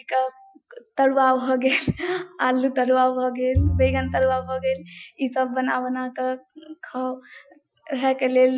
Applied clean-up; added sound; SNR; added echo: classical method Wiener filter.